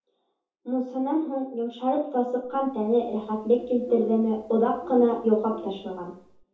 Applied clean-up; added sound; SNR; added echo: none; Bird; 18 dB; reverberation time 0.5 s.